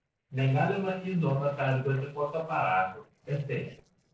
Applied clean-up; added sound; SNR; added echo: neural separator model SepFormer DNS4.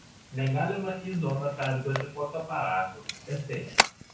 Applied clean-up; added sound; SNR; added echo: none; Camera; 4 dB; reverberation time 0.5 s.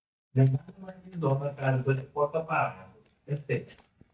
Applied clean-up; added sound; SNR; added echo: neural mask model DeepFilterNet 3.